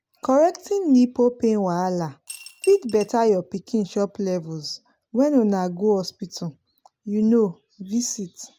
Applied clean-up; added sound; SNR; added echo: none; Coin (dropping) / Glass; 18 dB; none.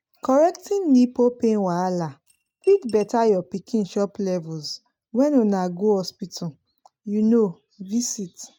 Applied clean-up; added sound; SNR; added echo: neural mask model RNNoise.